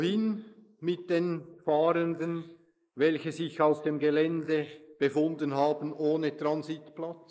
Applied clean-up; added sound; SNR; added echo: neural mask model Resemble Enhance denoiser.